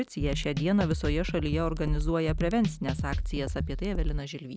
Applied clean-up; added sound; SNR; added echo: none; Drum kit; 1 dB; none.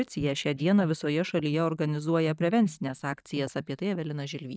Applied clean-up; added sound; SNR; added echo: neural mask model DeepFilterNet 3.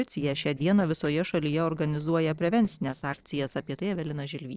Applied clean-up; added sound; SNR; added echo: neural separator model SepFormer DNS4.